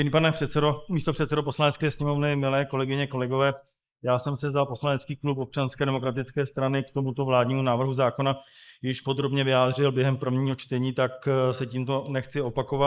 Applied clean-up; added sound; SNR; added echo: neural mask model Resemble Enhance denoiser.